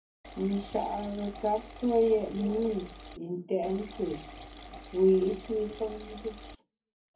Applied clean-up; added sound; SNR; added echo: none; Liquid; 15 dB; reverberation time 0.3 s.